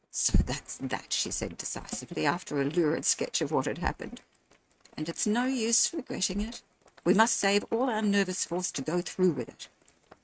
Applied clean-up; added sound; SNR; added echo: neural mask model RNNoise.